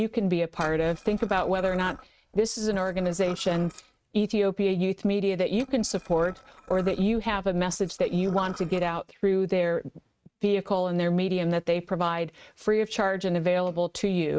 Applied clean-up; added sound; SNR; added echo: neural mask model RNNoise.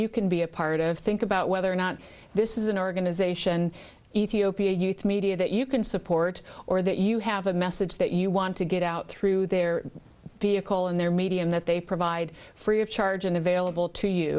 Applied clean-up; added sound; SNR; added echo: none; none; none; none.